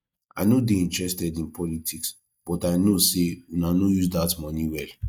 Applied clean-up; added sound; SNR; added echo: neural mask model DeepFilterNet 3.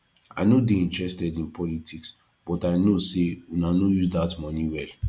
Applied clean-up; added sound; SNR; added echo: none; none; none; none.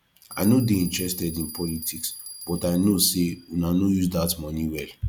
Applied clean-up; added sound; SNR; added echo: none; Bell; 15 dB; none.